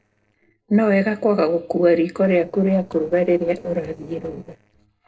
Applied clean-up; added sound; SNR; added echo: neural separator model SepFormer DNS4.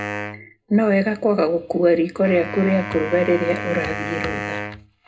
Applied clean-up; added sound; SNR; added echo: none; Wind instrument, woodwind instrument; 10 dB; reverberation time 0.2 s.